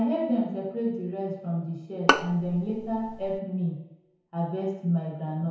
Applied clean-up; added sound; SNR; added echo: none; Bowed string instrument; -1 dB; reverberation time 0.9 s.